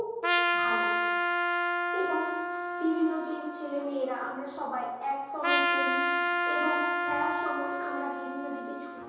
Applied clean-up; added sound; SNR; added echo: none; Trumpet; -4 dB; reverberation time 1.1 s.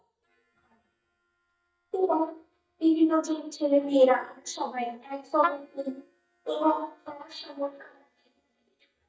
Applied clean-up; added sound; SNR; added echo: neural mask model DeepFilterNet 3.